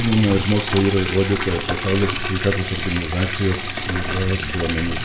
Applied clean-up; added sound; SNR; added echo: none; Liquid; 6 dB; reverberation time 0.7 s.